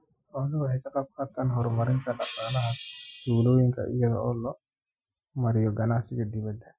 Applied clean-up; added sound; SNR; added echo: classical method Wiener filter.